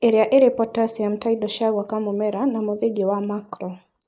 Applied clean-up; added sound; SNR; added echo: neural mask model Resemble Enhance denoiser.